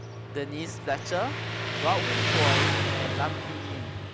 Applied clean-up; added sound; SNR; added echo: none; Motorcycle; -4 dB; none.